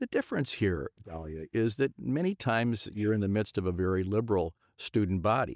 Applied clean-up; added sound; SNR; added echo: neural mask model DeepFilterNet 3.